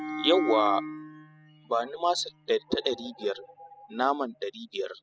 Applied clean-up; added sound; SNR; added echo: classical method spectral subtraction.